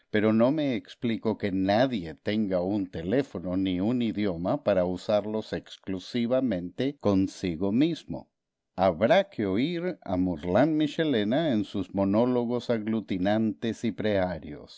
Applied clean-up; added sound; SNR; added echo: none; none; none; none.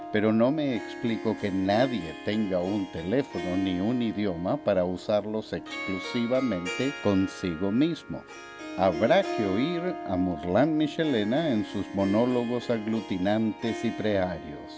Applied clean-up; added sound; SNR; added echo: none; Harp; 11 dB; none.